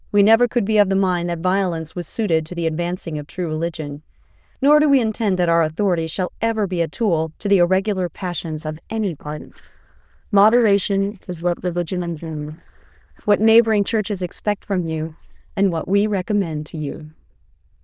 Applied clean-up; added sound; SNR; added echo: neural diffusion model UNIVERSE++.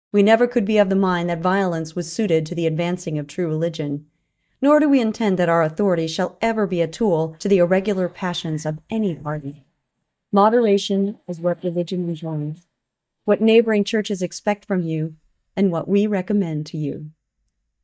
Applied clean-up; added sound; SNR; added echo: neural mask model DeepFilterNet 3.